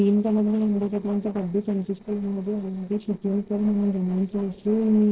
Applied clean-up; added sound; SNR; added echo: neural separator model SepFormer DNS4.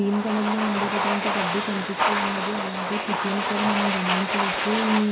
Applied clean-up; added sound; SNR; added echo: none; Domestic sounds, home sounds; -1 dB; none.